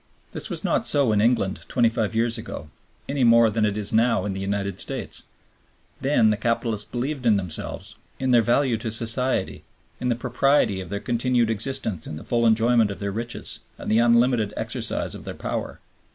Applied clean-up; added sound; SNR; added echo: none; none; none; none.